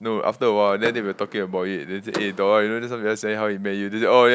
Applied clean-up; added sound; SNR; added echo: none; Door / Car; 17 dB; none.